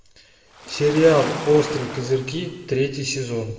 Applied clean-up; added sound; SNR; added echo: none; Waves, surf; 12 dB; reverberation time 1.0 s.